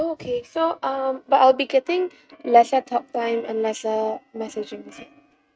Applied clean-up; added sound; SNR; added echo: neural mask model RNNoise.